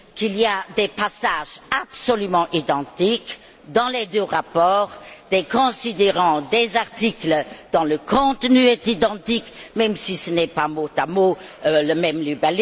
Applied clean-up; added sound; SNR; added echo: none; none; none; none.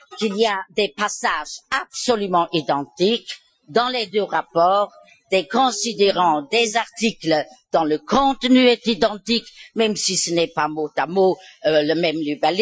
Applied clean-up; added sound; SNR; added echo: classical method Wiener filter.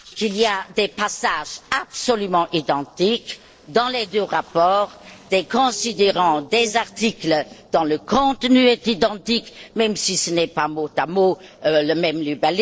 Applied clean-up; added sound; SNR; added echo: neural separator model SepFormer DNS4.